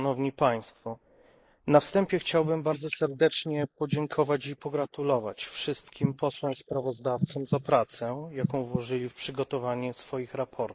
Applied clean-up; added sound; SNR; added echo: neural mask model Resemble Enhance denoiser.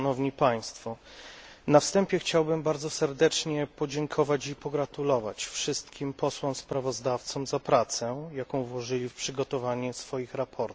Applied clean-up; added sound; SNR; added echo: none; none; none; none.